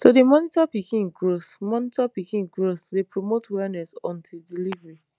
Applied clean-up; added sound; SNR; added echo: none; none; none; none.